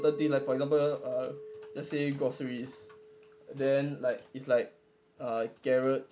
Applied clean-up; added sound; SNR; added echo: none; Chink, clink; 15 dB; none.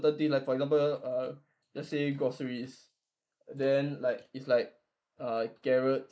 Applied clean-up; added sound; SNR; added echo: neural mask model Resemble Enhance denoiser.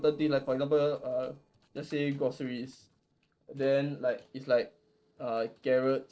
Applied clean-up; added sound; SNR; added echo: neural separator model SepFormer DNS4.